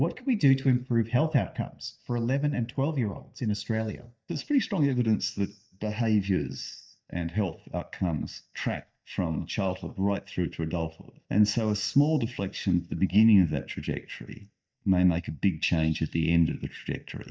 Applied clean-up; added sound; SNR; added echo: neural mask model DeepFilterNet 3.